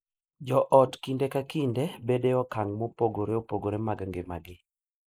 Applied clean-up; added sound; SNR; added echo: neural mask model Resemble Enhance denoiser.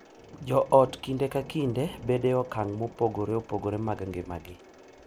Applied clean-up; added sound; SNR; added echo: none; Mechanisms + Thunder / Rain; 19 dB; none.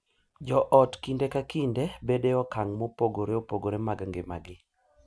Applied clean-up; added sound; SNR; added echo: none; none; none; none.